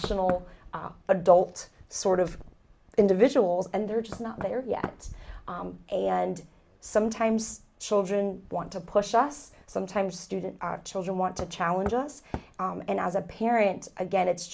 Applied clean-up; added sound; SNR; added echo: none; Knock; 17 dB; none.